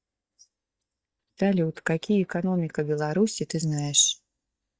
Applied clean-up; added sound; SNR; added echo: neural mask model DeepFilterNet 3.